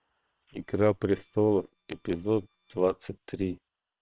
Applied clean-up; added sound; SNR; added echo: neural separator model SepFormer WHAM!.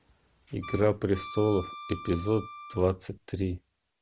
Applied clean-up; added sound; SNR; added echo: none; Wind instrument, woodwind instrument; 14 dB; none.